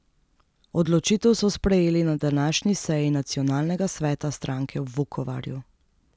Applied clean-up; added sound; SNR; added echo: none; none; none; none.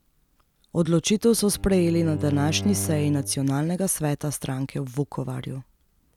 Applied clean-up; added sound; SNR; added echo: none; Bowed string instrument; 10 dB; none.